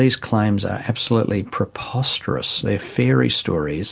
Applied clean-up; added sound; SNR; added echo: none; none; none; none.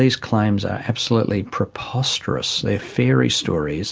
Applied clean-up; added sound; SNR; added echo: none; Whoosh, swoosh, swish; 20 dB; none.